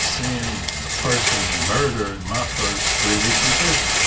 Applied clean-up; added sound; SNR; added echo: none; Rattle; -5 dB; reverberation time 0.2 s.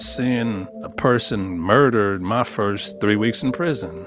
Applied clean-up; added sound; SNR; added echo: none; none; none; none.